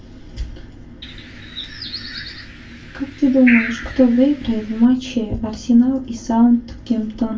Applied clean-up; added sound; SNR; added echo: none; Bird; 11 dB; reverberation time 0.2 s.